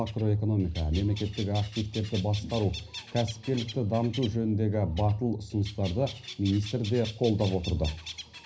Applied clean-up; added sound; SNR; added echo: none; Bird; 16 dB; reverberation time 0.5 s.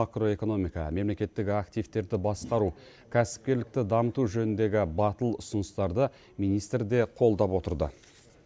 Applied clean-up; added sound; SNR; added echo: none; none; none; none.